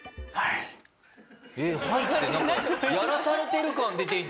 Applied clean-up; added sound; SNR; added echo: none; none; none; none.